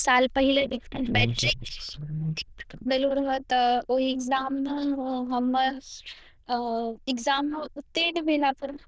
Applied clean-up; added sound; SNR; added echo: neural diffusion model UNIVERSE++.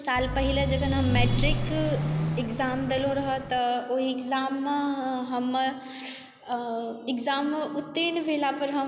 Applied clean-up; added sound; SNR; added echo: none; Vehicle; 0 dB; none.